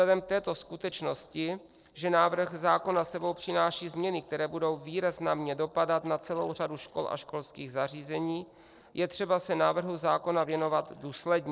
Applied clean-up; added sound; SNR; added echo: neural separator model SepFormer DNS4.